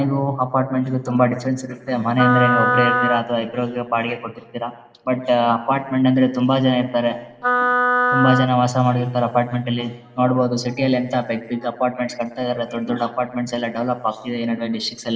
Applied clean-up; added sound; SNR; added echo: none; Wind instrument, woodwind instrument; 0 dB; reverberation time 2.9 s.